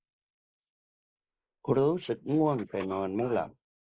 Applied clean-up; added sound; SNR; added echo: neural mask model Resemble Enhance denoiser.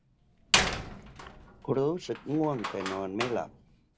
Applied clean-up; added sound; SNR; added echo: none; Slam; 1 dB; none.